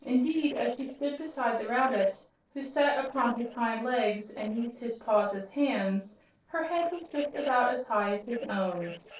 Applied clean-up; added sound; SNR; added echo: neural separator model SepFormer DNS4.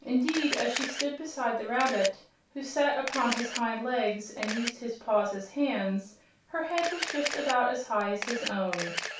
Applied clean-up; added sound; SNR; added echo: none; Camera; 8 dB; reverberation time 0.3 s.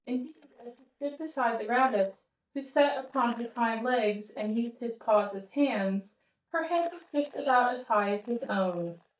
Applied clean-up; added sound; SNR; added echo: neural mask model DeepFilterNet 3.